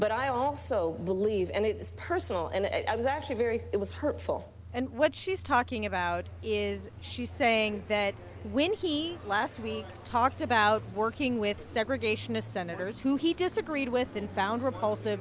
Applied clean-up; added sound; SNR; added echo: none; Idling / Engine starting / Accelerating, revving, vroom / Car; 14 dB; none.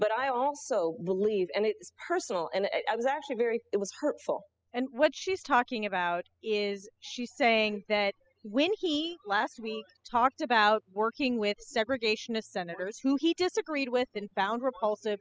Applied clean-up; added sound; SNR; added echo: classical method spectral subtraction.